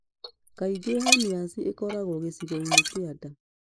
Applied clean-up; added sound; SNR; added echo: neural mask model Resemble Enhance denoiser.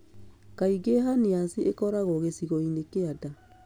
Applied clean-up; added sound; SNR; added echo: none; none; none; none.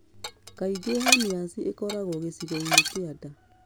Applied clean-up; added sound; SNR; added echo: none; Dishes, pots, and pans; -3 dB; none.